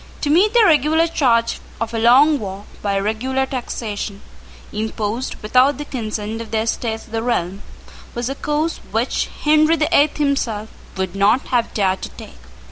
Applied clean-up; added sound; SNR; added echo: none; none; none; none.